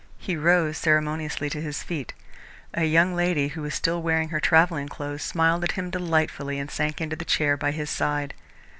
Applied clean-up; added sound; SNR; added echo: none; none; none; none.